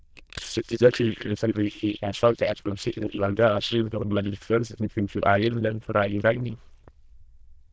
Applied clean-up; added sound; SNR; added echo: neural diffusion model UNIVERSE++.